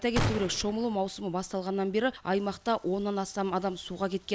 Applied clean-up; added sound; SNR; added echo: none; Gunshot, gunfire; 4 dB; none.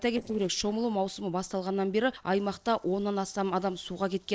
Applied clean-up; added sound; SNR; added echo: neural separator model SepFormer DNS4.